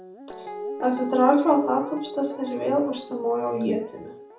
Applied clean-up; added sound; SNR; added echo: none; Guitar; 12 dB; reverberation time 0.3 s.